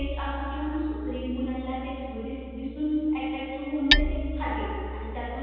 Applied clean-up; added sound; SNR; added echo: none; Hammer; 1 dB; reverberation time 2.1 s.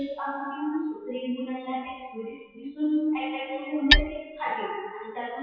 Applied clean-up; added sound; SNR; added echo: classical method WPE with log-MMSE.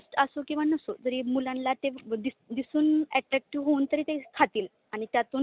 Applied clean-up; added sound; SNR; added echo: none; none; none; none.